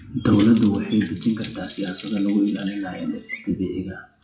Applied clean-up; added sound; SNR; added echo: classical method WPE with log-MMSE.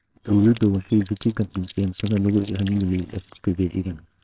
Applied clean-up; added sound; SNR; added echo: neural separator model SepFormer WHAMR!.